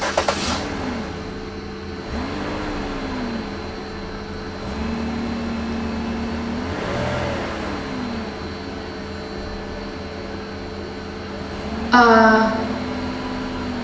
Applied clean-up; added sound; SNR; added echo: none; Engine starting / Accelerating, revving, vroom / Motor vehicle (road); 3 dB; reverberation time 1.4 s.